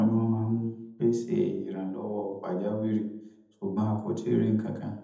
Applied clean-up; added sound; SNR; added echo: none; none; none; reverberation time 0.8 s.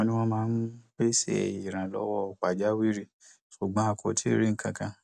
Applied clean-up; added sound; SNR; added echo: none; none; none; none.